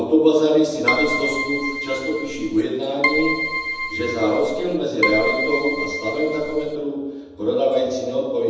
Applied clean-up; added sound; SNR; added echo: none; Keyboard (musical); 4 dB; reverberation time 1.1 s.